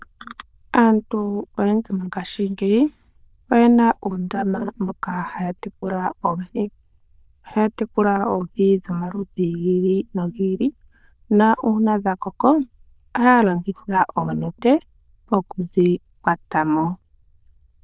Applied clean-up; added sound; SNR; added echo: neural diffusion model UNIVERSE++.